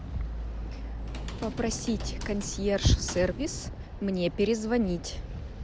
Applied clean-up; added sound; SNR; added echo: none; Typing; 14 dB; none.